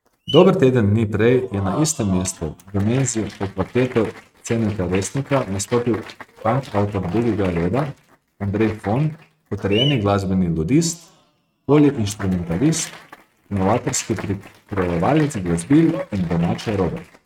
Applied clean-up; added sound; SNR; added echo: neural mask model RNNoise.